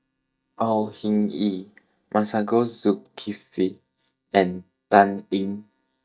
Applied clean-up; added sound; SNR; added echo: neural mask model DeepFilterNet 3.